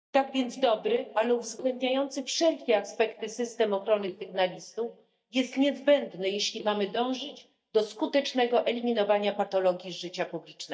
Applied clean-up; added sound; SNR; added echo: neural mask model DeepFilterNet 3.